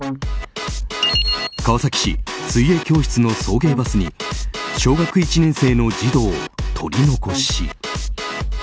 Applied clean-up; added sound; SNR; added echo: none; none; none; none.